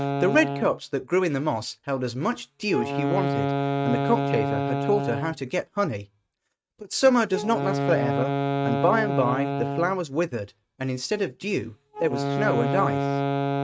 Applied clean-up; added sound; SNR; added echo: neural mask model RNNoise.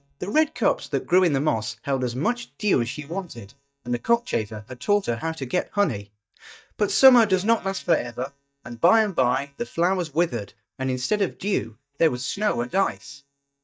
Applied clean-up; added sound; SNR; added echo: neural mask model DeepFilterNet 3.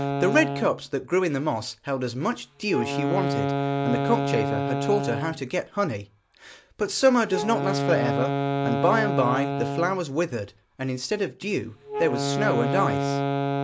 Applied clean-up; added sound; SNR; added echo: none; Wind instrument, woodwind instrument; 2 dB; none.